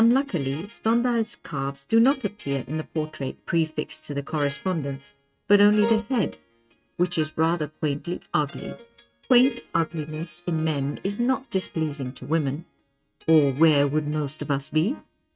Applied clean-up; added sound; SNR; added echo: neural mask model RNNoise.